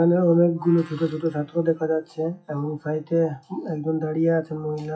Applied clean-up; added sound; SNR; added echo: classical method WPE with log-MMSE.